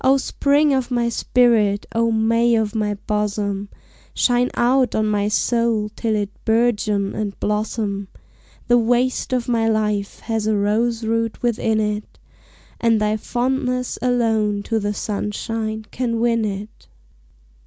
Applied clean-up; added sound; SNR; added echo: none; none; none; none.